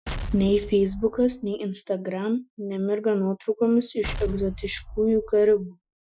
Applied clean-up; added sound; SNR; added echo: classical method Wiener filter.